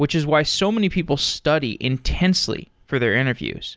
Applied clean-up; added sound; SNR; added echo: none; none; none; none.